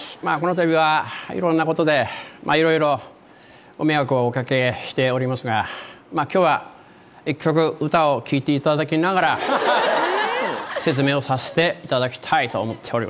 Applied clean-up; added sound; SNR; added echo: none; none; none; none.